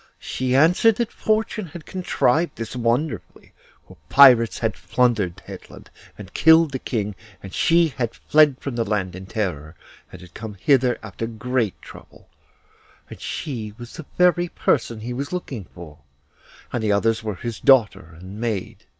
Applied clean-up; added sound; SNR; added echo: none; none; none; none.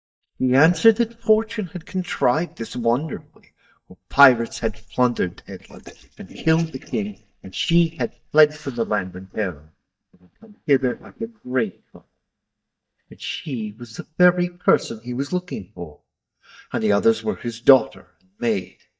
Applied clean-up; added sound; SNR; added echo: neural mask model DeepFilterNet 3.